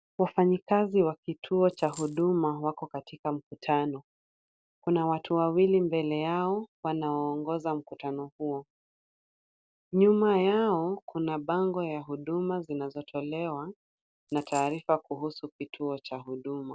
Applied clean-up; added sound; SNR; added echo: none; Coin (dropping); 20 dB; none.